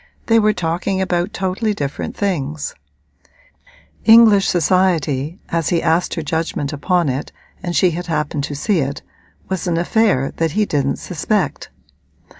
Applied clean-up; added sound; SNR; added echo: none; none; none; none.